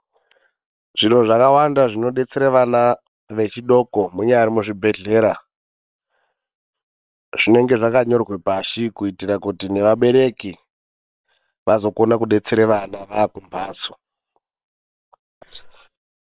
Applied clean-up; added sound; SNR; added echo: neural separator model SepFormer WHAM!.